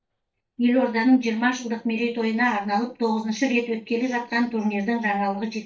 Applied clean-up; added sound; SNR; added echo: neural mask model DeepFilterNet 3.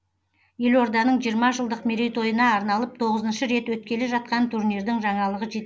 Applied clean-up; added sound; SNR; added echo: none; none; none; none.